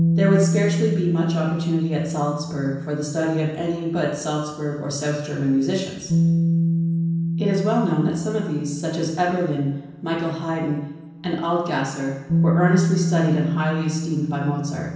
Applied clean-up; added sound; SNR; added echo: none; Bass guitar; 1 dB; reverberation time 0.9 s.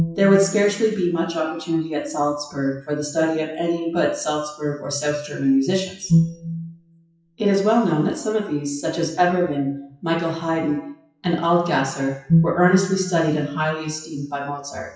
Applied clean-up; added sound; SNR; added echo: classical method WPE with log-MMSE.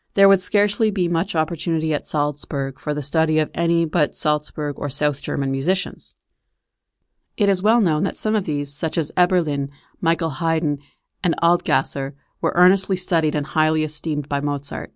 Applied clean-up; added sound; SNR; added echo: none; none; none; none.